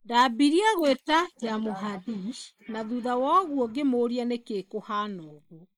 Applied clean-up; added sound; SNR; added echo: neural mask model Resemble Enhance denoiser.